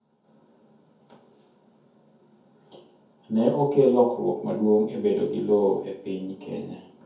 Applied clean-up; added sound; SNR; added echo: none; none; none; reverberation time 0.6 s.